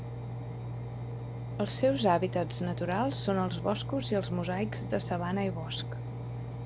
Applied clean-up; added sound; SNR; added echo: none; Engine; 5 dB; none.